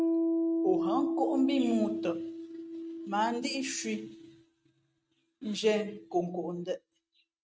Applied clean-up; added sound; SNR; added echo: neural mask model RNNoise.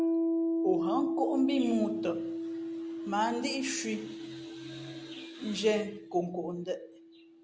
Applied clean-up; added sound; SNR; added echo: none; Piano; 1 dB; none.